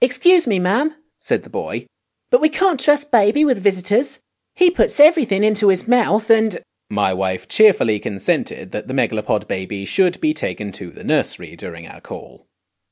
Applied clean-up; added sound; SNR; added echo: none; none; none; none.